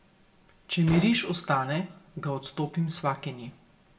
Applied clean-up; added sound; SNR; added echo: none; Gunshot, gunfire; 14 dB; reverberation time 0.5 s.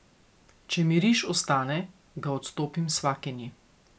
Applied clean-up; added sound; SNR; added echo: none; none; none; none.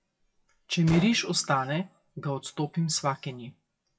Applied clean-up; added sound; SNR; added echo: classical method WPE with log-MMSE.